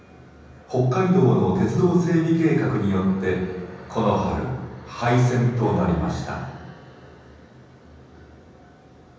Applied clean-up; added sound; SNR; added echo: none; none; none; reverberation time 1.1 s.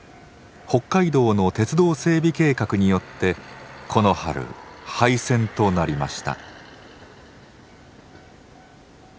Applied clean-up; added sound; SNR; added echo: none; none; none; none.